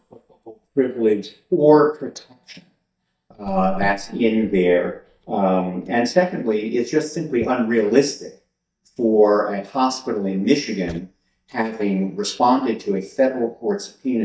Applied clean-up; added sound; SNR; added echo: neural mask model DeepFilterNet 3.